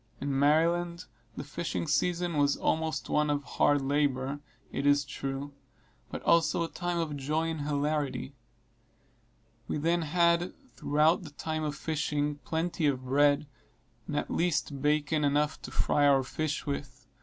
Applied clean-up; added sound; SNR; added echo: none; none; none; none.